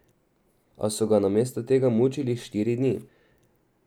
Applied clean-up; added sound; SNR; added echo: none; none; none; none.